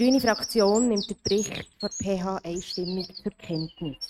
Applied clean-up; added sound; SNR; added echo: neural mask model RNNoise.